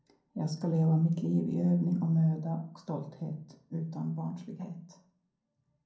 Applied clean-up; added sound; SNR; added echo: none; none; none; reverberation time 0.6 s.